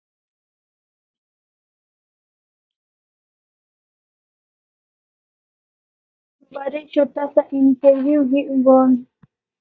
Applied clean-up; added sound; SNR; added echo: neural mask model DeepFilterNet 3.